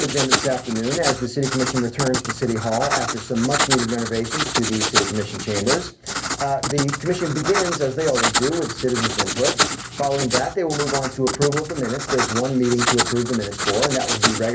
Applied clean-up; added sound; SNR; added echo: none; Writing; 1 dB; reverberation time 0.3 s.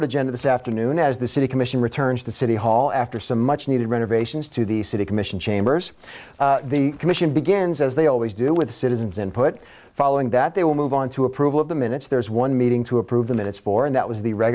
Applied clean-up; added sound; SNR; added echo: none; none; none; none.